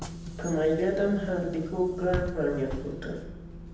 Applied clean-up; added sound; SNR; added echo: none; Bus / Engine; 8 dB; reverberation time 0.9 s.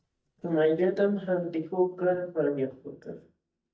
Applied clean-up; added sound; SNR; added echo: neural mask model DeepFilterNet 3.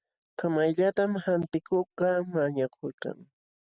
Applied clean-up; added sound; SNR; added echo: none; none; none; none.